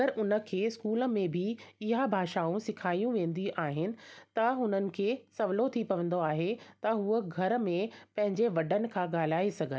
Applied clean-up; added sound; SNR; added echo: none; none; none; none.